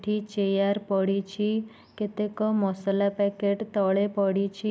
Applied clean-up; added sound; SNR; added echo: none; none; none; none.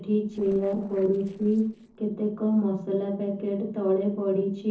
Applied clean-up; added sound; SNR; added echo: neural separator model SepFormer DNS4.